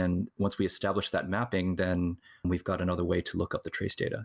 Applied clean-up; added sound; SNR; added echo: none; none; none; none.